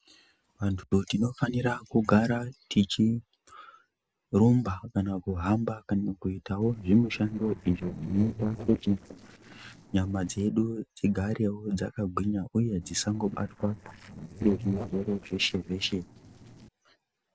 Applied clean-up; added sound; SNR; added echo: neural separator model SepFormer DNS4.